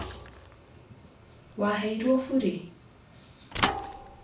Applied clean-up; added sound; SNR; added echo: none; Thump, thud / Bicycle; 5 dB; reverberation time 0.3 s.